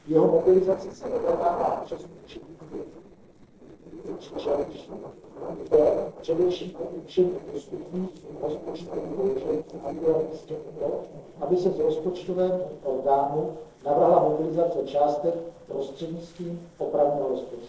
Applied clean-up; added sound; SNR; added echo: neural separator model SepFormer DNS4.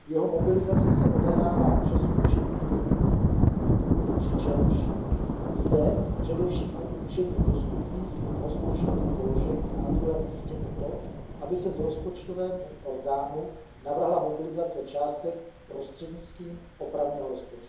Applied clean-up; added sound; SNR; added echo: none; Thunder / Rain; -5 dB; reverberation time 2.8 s.